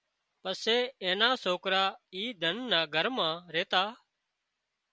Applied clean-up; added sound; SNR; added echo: none; none; none; none.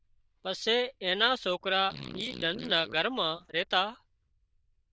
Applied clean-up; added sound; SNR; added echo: neural diffusion model UNIVERSE++.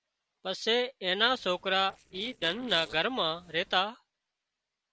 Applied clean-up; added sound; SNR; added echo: neural separator model SepFormer DNS4.